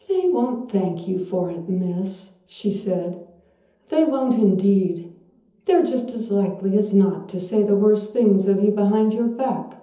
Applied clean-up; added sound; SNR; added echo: none; none; none; reverberation time 0.7 s.